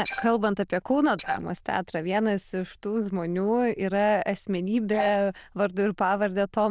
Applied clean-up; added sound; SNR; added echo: neural diffusion model UNIVERSE++.